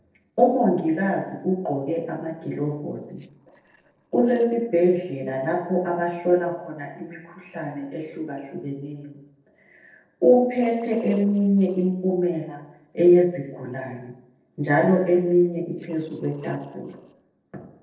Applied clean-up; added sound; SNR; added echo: neural separator model SepFormer DNS4.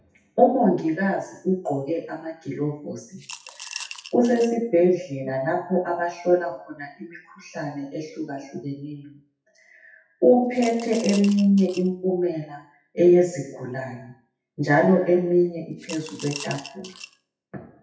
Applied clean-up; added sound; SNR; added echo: classical method WPE with log-MMSE.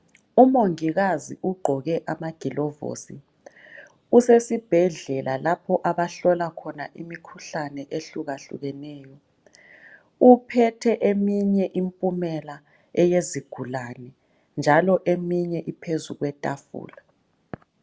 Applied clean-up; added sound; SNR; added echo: none; none; none; none.